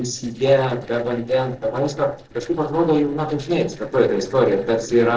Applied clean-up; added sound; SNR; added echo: neural separator model SepFormer DNS4.